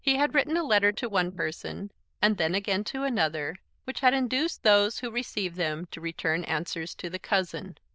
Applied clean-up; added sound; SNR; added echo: neural diffusion model UNIVERSE++.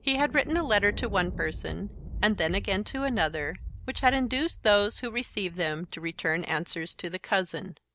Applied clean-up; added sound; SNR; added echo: none; Thunder; 12 dB; none.